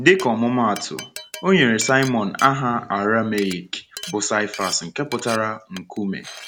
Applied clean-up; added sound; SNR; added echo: none; Glass; 17 dB; none.